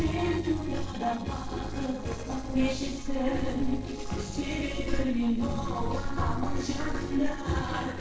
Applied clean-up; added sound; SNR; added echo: neural separator model SepFormer DNS4.